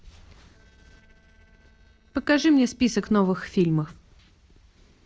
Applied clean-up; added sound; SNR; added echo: neural separator model SepFormer DNS4.